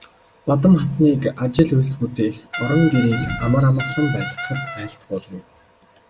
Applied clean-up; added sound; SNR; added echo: none; Brass instrument; 10 dB; none.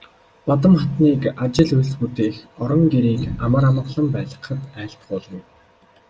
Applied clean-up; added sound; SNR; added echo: none; none; none; none.